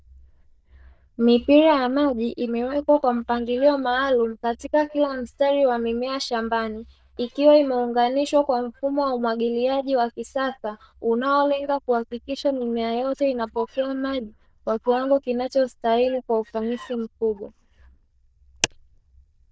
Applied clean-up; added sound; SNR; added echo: neural diffusion model UNIVERSE++.